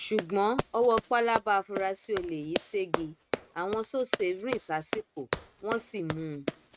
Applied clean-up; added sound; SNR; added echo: neural mask model RNNoise.